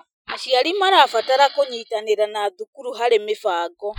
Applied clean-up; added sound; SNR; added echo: classical method Wiener filter.